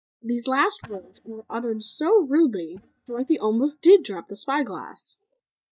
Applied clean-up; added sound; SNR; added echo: neural mask model DeepFilterNet 3.